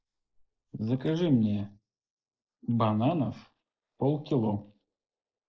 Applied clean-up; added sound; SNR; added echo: neural mask model Resemble Enhance denoiser.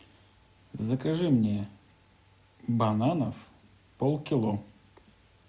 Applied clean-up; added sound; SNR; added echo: none; none; none; none.